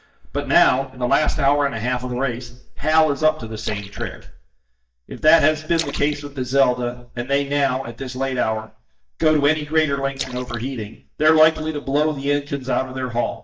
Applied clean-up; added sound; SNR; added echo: neural mask model DeepFilterNet 3.